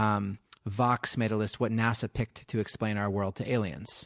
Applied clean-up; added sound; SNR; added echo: none; none; none; none.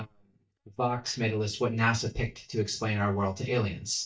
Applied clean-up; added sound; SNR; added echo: neural mask model DeepFilterNet 3.